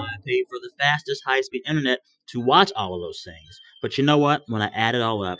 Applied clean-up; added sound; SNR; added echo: classical method Wiener filter.